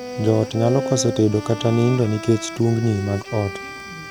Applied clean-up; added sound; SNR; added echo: none; Bowed string instrument; 11 dB; none.